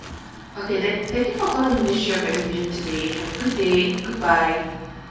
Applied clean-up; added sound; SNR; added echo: none; Crumpling, crinkling; 13 dB; reverberation time 1.3 s.